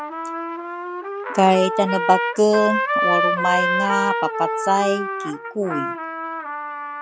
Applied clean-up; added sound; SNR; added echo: none; Trumpet; 2 dB; none.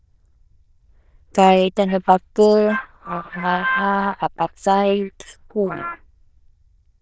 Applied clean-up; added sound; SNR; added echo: neural diffusion model UNIVERSE++.